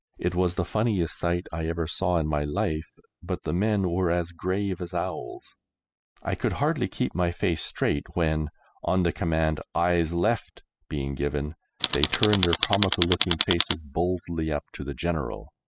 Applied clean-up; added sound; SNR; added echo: classical method spectral subtraction.